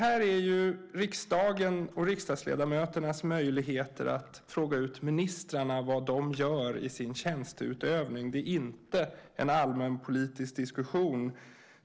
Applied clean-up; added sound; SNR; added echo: neural separator model SepFormer DNS4.